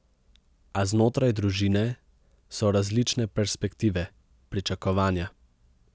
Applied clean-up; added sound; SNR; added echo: none; none; none; none.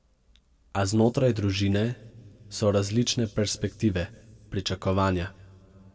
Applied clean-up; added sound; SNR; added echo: none; none; none; reverberation time 1.7 s.